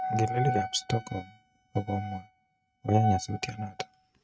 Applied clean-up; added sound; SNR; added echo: neural mask model RNNoise.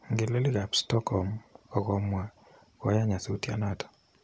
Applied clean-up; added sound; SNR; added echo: none; none; none; none.